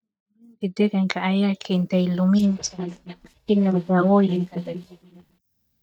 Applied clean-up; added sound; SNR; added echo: neural mask model DeepFilterNet 3.